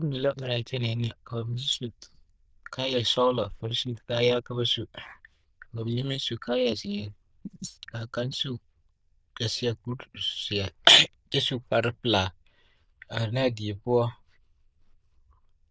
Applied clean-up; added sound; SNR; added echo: neural diffusion model UNIVERSE++.